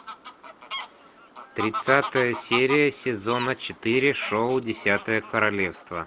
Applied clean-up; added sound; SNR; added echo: none; Fowl; 11 dB; none.